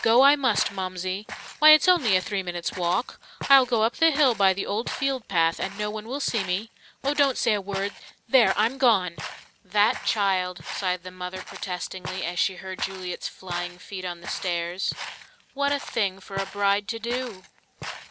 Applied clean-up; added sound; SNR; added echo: none; Walk, footsteps; 14 dB; none.